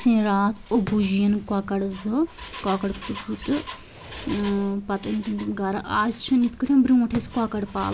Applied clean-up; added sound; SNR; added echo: none; Fireworks + Engine; 16 dB; none.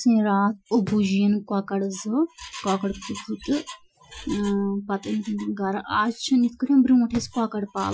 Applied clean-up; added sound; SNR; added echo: classical method Wiener filter.